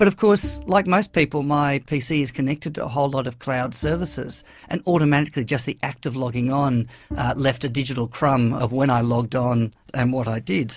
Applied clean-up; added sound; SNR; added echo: none; Bowed string instrument; 17 dB; none.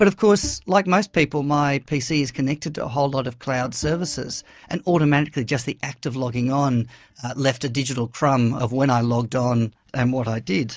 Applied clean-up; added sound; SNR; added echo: neural mask model DeepFilterNet 3.